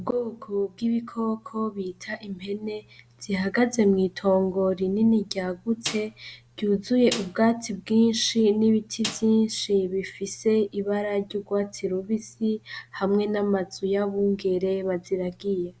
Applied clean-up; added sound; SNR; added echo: none; Snare drum; 12 dB; none.